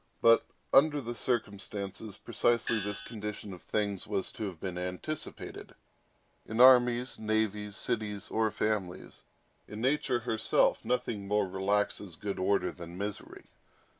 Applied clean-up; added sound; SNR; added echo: none; Gong; 6 dB; none.